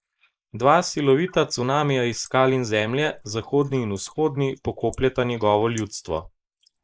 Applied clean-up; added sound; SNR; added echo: neural mask model Resemble Enhance denoiser.